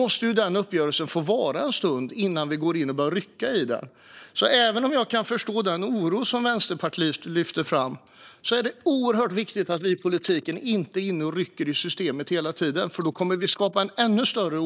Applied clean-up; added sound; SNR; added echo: neural mask model Resemble Enhance denoiser.